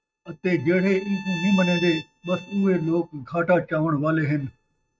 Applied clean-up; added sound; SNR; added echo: neural mask model RNNoise.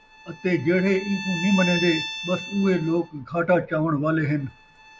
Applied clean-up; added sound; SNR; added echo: none; Bowed string instrument; 11 dB; none.